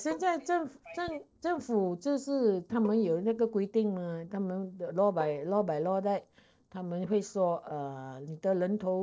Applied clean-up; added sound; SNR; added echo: neural separator model SepFormer DNS4.